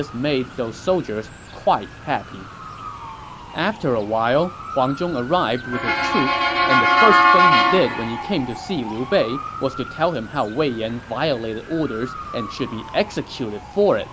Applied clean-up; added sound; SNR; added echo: none; Motor vehicle (road) / Siren; 1 dB; none.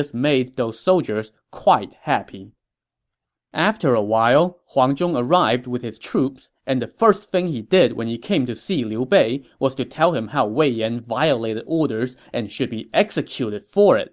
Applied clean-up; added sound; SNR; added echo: none; none; none; none.